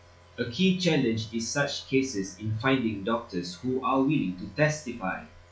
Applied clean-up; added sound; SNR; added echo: classical method log-MMSE.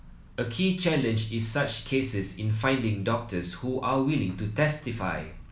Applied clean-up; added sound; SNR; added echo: none; none; none; none.